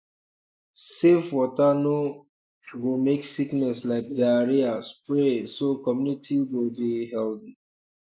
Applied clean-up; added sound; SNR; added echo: neural mask model Resemble Enhance denoiser.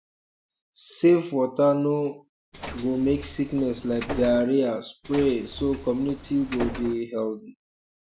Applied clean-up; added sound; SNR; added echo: none; Bus; 11 dB; none.